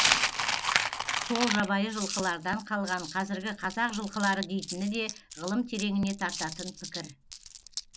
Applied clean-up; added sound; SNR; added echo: none; Coin (dropping); 2 dB; none.